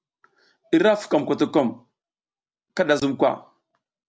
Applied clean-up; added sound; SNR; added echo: none; none; none; none.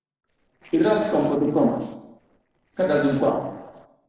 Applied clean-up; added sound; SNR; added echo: neural separator model SepFormer DNS4.